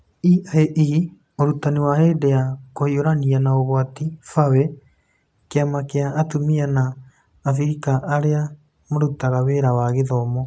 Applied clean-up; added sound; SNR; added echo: none; none; none; none.